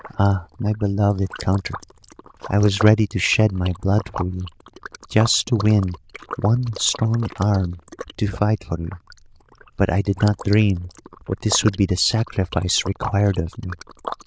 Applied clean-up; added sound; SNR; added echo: neural diffusion model UNIVERSE++.